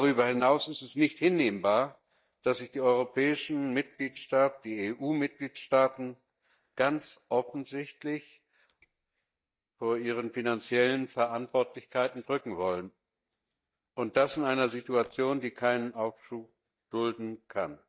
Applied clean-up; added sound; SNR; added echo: neural mask model DeepFilterNet 3.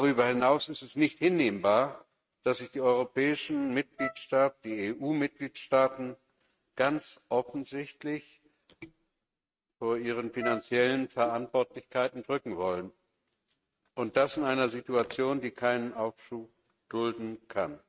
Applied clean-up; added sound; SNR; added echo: neural mask model RNNoise.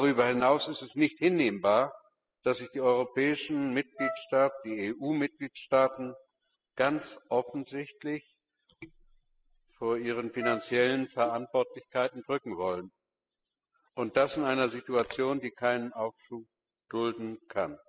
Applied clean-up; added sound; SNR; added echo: classical method spectral subtraction.